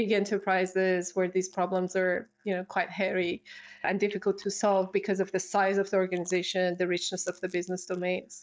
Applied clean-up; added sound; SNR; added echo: neural mask model DeepFilterNet 3.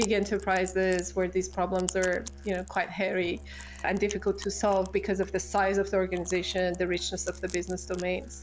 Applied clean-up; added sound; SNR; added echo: none; Chewing, mastication + Musical instrument; 13 dB; none.